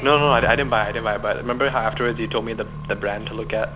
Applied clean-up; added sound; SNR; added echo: none; Accelerating, revving, vroom; 10 dB; none.